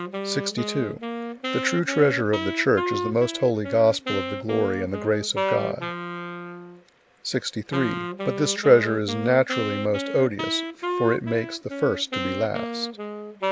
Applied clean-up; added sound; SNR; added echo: none; Wind instrument, woodwind instrument; 6 dB; none.